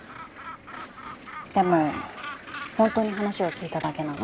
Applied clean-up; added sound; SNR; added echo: none; Gull, seagull; 12 dB; none.